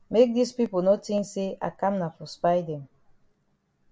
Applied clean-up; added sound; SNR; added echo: none; none; none; none.